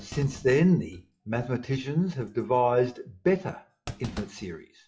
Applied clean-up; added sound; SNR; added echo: classical method WPE with log-MMSE.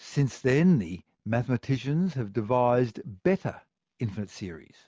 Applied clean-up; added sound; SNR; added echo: none; none; none; none.